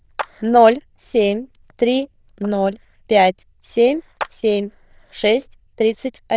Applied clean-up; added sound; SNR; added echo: neural diffusion model UNIVERSE++.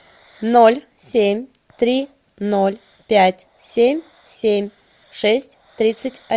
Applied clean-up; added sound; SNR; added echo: none; none; none; none.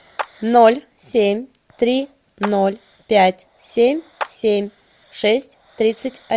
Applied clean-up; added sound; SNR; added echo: none; Clapping; 16 dB; none.